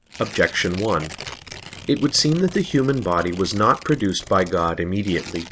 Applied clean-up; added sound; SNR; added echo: none; Tearing; 17 dB; none.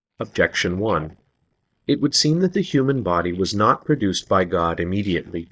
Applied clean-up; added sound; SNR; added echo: neural mask model DeepFilterNet 3.